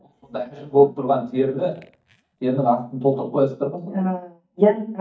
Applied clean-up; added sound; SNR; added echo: neural mask model DeepFilterNet 3.